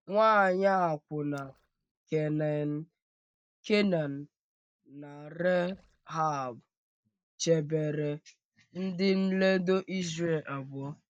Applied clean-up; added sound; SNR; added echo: neural mask model DeepFilterNet 3.